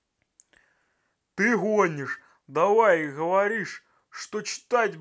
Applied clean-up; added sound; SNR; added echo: none; none; none; none.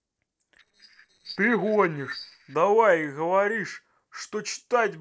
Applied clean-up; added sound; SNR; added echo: neural separator model SepFormer DNS4.